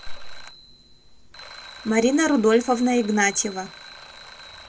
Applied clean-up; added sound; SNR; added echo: none; Alarm; 19 dB; none.